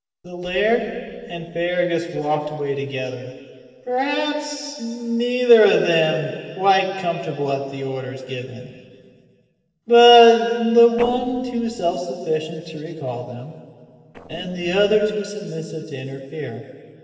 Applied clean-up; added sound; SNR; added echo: neural separator model SepFormer DNS4.